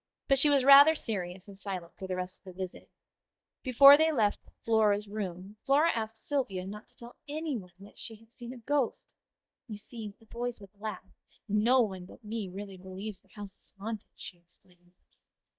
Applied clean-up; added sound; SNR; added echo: neural mask model DeepFilterNet 3.